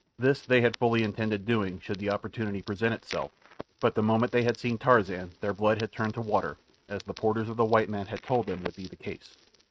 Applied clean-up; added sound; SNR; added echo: neural mask model RNNoise.